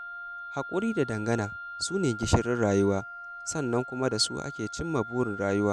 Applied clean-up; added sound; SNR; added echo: none; Wind instrument, woodwind instrument; 11 dB; none.